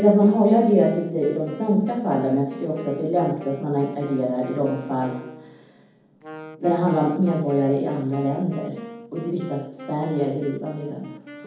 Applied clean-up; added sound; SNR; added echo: none; Wind instrument, woodwind instrument; 17 dB; reverberation time 1.2 s.